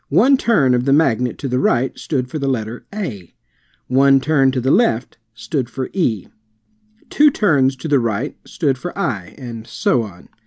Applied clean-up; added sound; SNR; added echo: none; none; none; none.